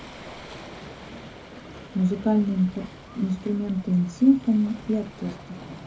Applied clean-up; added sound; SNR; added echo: none; Waves, surf; 17 dB; reverberation time 0.3 s.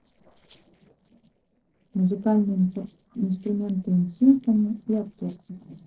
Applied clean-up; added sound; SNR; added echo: neural separator model SepFormer DNS4.